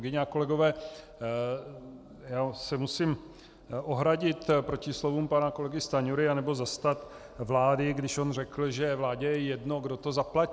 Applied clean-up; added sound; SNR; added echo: none; none; none; none.